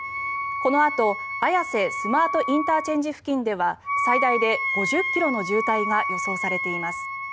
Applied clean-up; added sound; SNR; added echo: none; Wind instrument, woodwind instrument; 3 dB; none.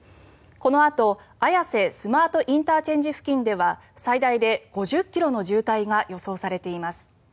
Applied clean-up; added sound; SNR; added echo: none; none; none; none.